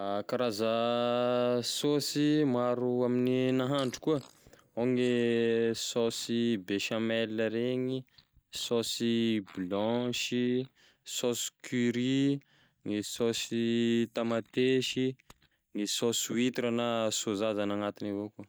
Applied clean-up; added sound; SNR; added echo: neural mask model DeepFilterNet 3.